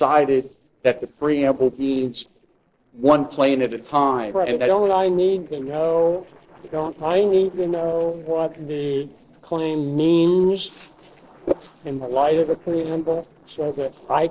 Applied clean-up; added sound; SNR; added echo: neural separator model SepFormer DNS4.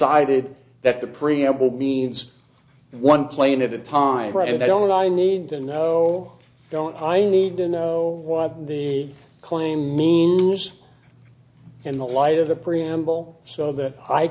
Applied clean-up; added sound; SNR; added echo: none; none; none; none.